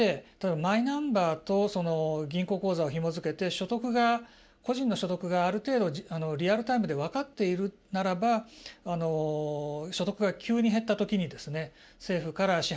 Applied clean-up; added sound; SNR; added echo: none; none; none; none.